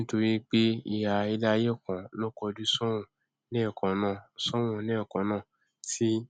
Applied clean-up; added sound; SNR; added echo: none; none; none; none.